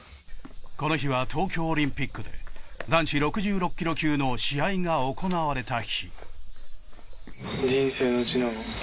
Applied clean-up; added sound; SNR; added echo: none; none; none; none.